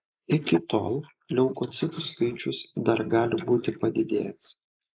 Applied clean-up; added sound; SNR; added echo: neural mask model Resemble Enhance denoiser.